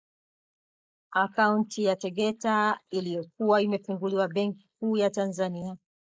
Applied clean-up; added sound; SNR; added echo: neural mask model Resemble Enhance denoiser.